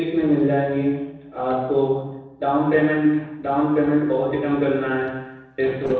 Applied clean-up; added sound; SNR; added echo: neural separator model SepFormer DNS4.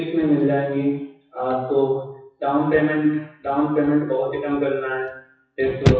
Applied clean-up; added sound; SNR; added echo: classical method WPE with log-MMSE.